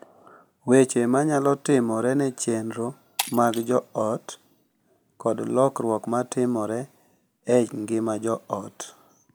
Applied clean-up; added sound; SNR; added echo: none; Shatter; 13 dB; none.